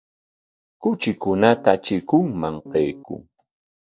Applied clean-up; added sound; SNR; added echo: neural separator model SepFormer DNS4.